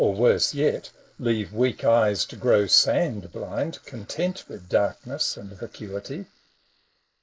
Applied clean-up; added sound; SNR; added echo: neural mask model Resemble Enhance denoiser.